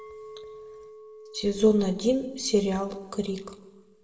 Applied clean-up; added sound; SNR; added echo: none; Chink, clink; 20 dB; reverberation time 0.7 s.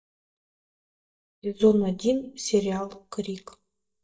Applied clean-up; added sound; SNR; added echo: neural mask model DeepFilterNet 3.